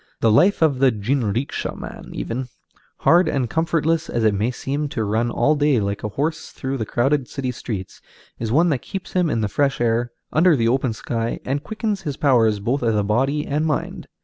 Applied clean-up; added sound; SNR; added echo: none; none; none; none.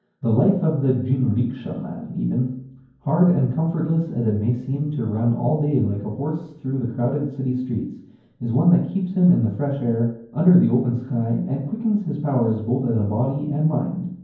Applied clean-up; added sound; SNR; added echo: none; none; none; reverberation time 0.9 s.